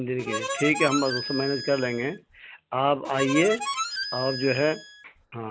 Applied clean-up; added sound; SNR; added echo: none; Harmonica; 6 dB; none.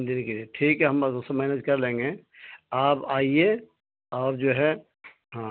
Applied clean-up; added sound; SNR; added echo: none; none; none; none.